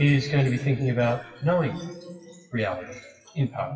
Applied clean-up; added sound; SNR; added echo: classical method WPE with log-MMSE.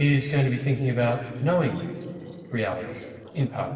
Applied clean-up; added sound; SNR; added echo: neural separator model SepFormer DNS4.